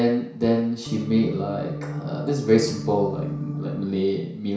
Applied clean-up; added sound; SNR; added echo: none; Organ; 7 dB; reverberation time 0.6 s.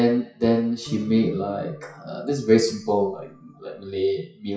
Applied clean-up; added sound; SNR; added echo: classical method WPE with log-MMSE.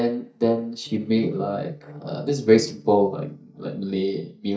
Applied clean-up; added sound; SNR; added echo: neural mask model DeepFilterNet 3.